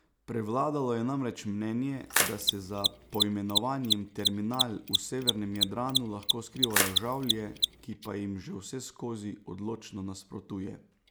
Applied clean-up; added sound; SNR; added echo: none; Splash, splatter + Mechanisms; 0 dB; none.